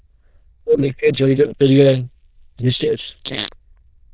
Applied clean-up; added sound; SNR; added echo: neural diffusion model UNIVERSE++.